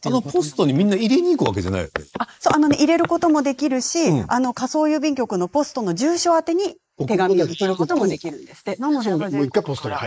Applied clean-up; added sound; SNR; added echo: neural mask model Resemble Enhance denoiser.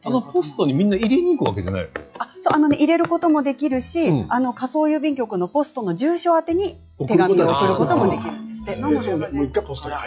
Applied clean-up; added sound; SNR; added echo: classical method log-MMSE.